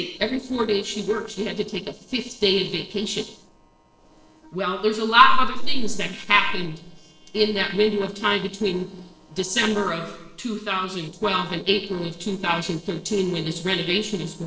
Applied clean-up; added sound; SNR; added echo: neural separator model SepFormer DNS4.